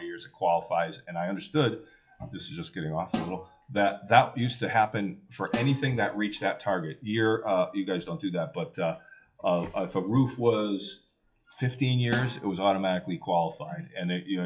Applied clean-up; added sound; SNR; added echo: classical method WPE with log-MMSE.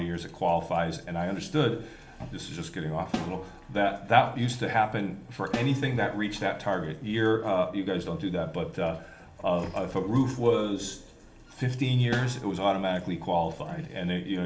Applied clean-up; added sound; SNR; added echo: none; Snare drum; 13 dB; reverberation time 0.7 s.